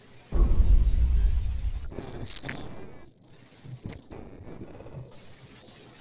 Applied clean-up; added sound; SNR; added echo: neural separator model SepFormer DNS4.